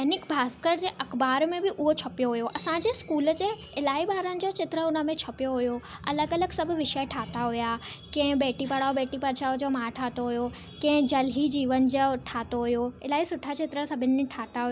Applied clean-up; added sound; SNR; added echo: none; none; none; none.